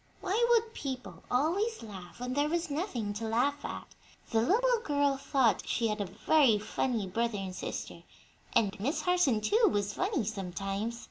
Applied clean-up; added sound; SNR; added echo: none; none; none; none.